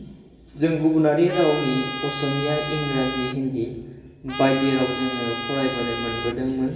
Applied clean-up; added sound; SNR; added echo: none; Trumpet; 8 dB; reverberation time 1.0 s.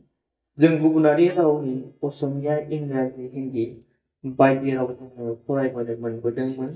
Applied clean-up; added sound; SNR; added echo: neural mask model DeepFilterNet 3.